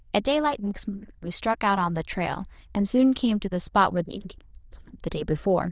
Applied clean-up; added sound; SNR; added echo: neural diffusion model UNIVERSE++.